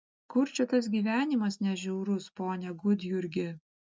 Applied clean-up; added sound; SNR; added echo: none; none; none; none.